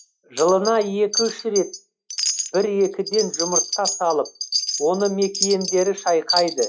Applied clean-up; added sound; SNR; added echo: classical method log-MMSE.